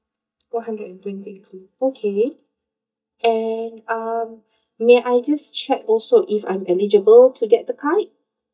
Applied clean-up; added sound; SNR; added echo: neural mask model DeepFilterNet 3.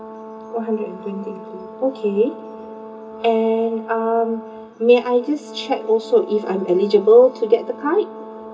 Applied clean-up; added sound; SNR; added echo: none; Brass instrument; 16 dB; reverberation time 0.2 s.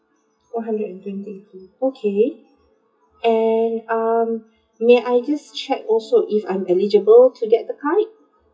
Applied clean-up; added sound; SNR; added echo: classical method WPE with log-MMSE.